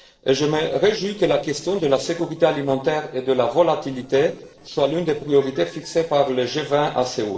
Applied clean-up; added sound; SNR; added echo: neural separator model SepFormer DNS4.